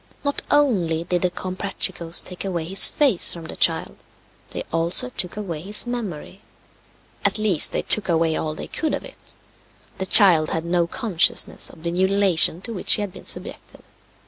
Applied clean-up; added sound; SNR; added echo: none; none; none; none.